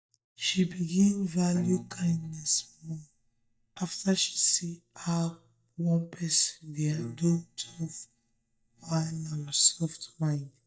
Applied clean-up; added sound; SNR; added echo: neural mask model DeepFilterNet 3.